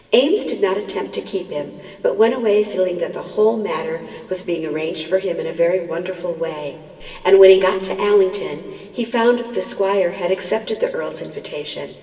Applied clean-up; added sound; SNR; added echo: none; none; none; reverberation time 2.7 s.